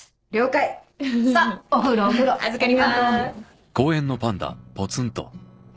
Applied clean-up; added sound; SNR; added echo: neural separator model SepFormer DNS4.